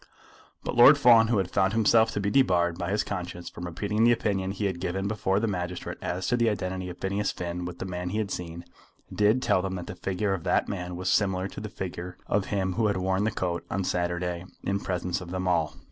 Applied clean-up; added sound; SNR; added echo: none; none; none; none.